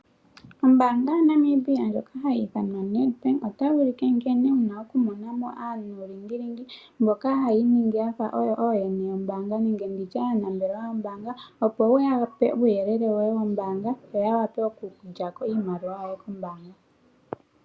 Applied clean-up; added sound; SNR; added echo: none; none; none; none.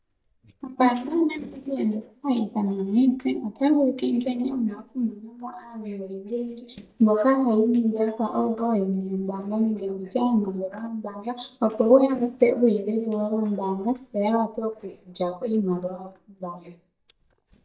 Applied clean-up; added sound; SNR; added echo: neural mask model DeepFilterNet 3.